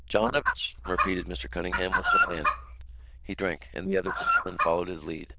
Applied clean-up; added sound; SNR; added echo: neural diffusion model UNIVERSE++.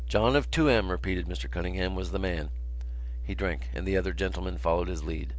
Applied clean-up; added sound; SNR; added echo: none; none; none; none.